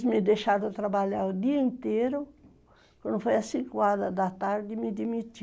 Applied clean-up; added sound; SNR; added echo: none; none; none; none.